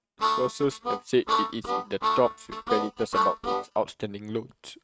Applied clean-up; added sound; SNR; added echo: neural mask model RNNoise.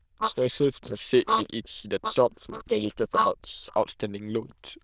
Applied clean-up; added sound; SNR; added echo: neural diffusion model UNIVERSE++.